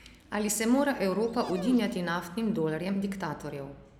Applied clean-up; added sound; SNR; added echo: none; Dog; 16 dB; none.